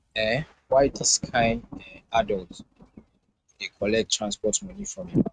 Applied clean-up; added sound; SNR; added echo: neural mask model RNNoise.